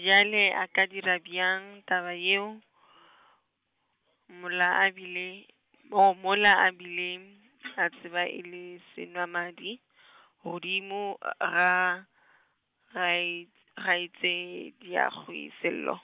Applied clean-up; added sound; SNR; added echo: none; none; none; none.